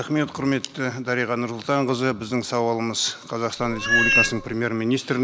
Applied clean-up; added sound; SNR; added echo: none; Meow; -3 dB; none.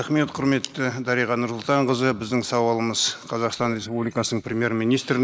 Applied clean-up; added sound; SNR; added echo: neural mask model Resemble Enhance denoiser.